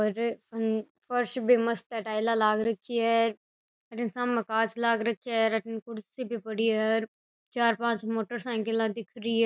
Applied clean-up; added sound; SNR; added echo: none; none; none; none.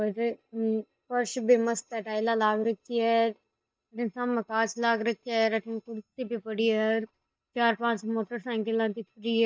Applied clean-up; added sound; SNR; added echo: neural mask model DeepFilterNet 3.